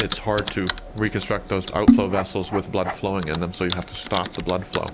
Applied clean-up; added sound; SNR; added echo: none; Typing; 1 dB; none.